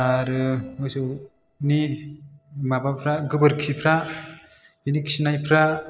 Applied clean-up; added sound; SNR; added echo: neural separator model SepFormer DNS4.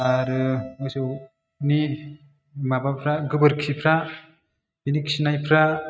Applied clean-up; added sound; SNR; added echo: neural mask model RNNoise.